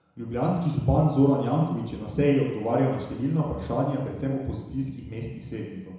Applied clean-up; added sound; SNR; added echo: none; none; none; reverberation time 1.0 s.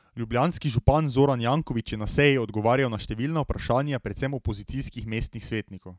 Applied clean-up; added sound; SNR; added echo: none; none; none; none.